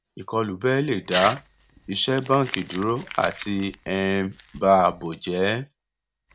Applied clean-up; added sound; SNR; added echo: none; Crumpling, crinkling / Tearing; 13 dB; none.